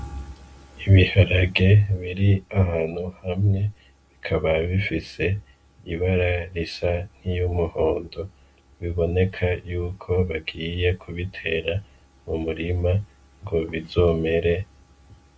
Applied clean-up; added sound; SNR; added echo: none; none; none; none.